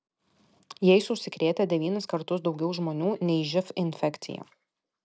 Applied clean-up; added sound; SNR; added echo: none; none; none; none.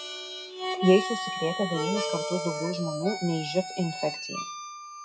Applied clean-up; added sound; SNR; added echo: classical method WPE with log-MMSE.